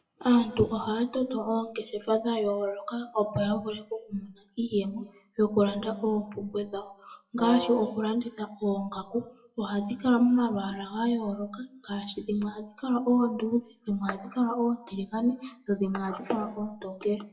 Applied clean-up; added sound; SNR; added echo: classical method WPE with log-MMSE.